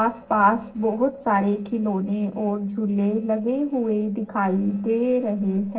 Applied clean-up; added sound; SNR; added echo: neural separator model SepFormer DNS4.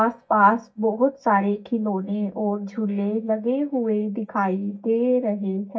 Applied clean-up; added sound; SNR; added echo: neural mask model DeepFilterNet 3.